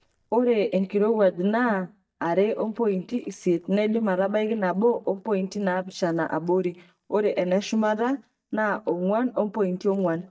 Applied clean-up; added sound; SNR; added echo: neural mask model DeepFilterNet 3.